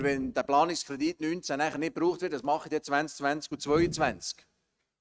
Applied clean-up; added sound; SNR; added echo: neural mask model RNNoise.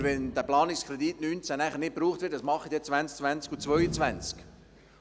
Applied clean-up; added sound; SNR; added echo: none; Slam; 13 dB; none.